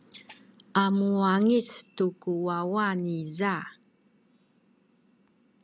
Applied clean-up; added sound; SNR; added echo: none; none; none; none.